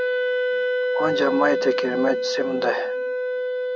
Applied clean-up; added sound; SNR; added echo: none; Wind instrument, woodwind instrument; -2 dB; none.